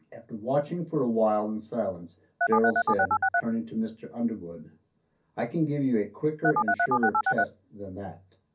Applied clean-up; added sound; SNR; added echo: none; Telephone; -5 dB; reverberation time 0.3 s.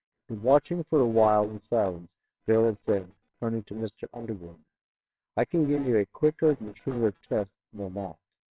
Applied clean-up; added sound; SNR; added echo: neural separator model SepFormer WHAMR!.